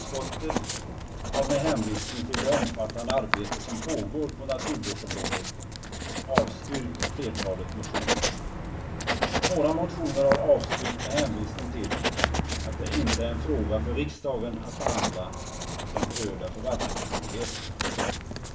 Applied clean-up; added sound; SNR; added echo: none; Writing; 0 dB; reverberation time 0.3 s.